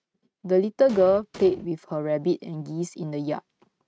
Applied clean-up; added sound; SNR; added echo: neural mask model RNNoise.